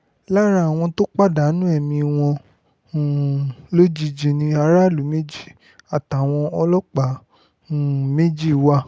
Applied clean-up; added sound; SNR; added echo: none; none; none; none.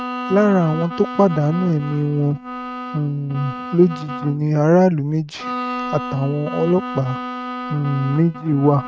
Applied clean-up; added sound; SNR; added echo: neural mask model RNNoise.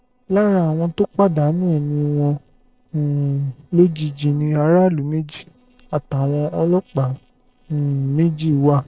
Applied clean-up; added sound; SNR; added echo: neural separator model SepFormer DNS4.